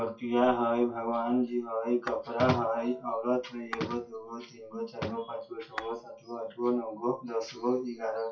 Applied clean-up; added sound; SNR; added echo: classical method WPE with log-MMSE.